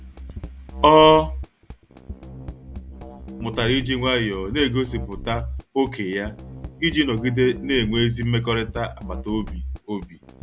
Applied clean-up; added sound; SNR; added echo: none; Drum kit; 12 dB; none.